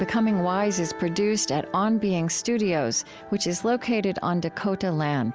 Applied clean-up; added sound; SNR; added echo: none; none; none; none.